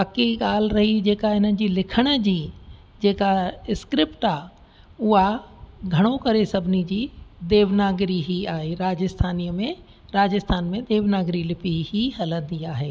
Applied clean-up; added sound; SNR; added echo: none; none; none; none.